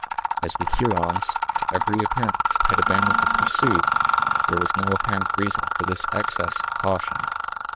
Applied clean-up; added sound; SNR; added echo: neural diffusion model UNIVERSE++.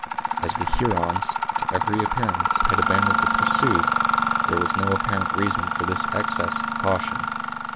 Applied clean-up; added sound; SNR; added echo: none; Mechanisms; -5 dB; none.